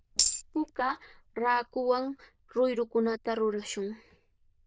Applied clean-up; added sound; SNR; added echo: neural diffusion model UNIVERSE++.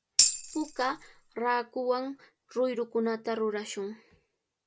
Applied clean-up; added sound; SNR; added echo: none; Tambourine; -4 dB; none.